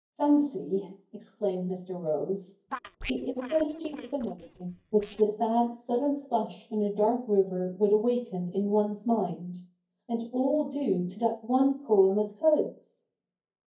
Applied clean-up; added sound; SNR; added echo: neural mask model DeepFilterNet 3.